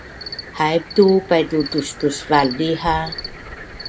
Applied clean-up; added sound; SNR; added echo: none; Cricket; 13 dB; none.